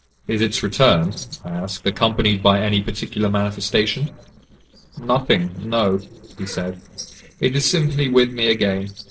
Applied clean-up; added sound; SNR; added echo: neural separator model SepFormer DNS4.